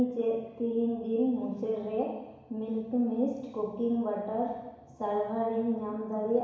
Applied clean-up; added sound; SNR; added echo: none; none; none; reverberation time 1.1 s.